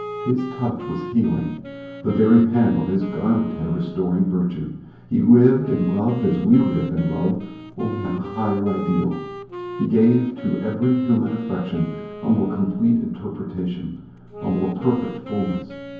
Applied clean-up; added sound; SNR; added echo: none; Wind instrument, woodwind instrument; 14 dB; reverberation time 0.9 s.